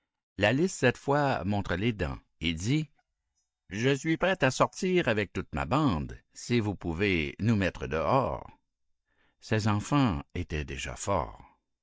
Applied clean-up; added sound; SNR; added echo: neural mask model DeepFilterNet 3.